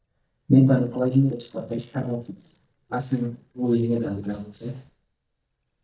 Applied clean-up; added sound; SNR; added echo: neural mask model DeepFilterNet 3.